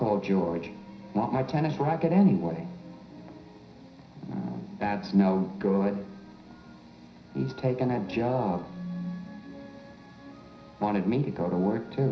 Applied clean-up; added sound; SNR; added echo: none; none; none; reverberation time 0.5 s.